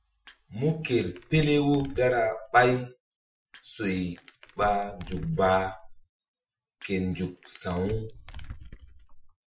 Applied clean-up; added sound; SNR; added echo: classical method Wiener filter.